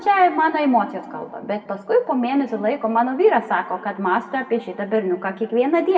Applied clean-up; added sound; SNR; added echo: none; none; none; reverberation time 1.3 s.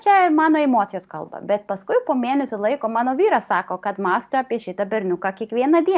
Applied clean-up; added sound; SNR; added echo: none; none; none; none.